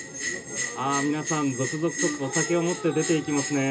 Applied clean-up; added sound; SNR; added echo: none; Bell; 6 dB; reverberation time 0.2 s.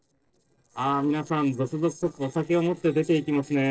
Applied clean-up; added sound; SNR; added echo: neural separator model SepFormer DNS4.